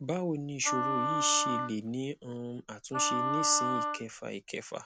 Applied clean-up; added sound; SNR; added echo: none; Wind instrument, woodwind instrument; -1 dB; none.